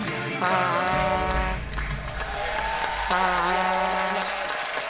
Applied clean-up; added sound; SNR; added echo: none; Trumpet; 0 dB; reverberation time 1.2 s.